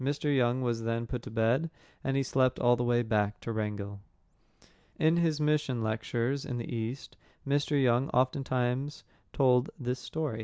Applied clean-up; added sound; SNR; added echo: none; none; none; none.